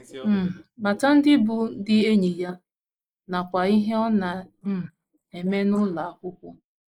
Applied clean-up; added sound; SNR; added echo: neural mask model Resemble Enhance denoiser.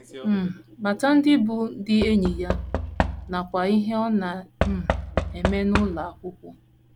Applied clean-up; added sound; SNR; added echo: none; Knock / Wood; 6 dB; none.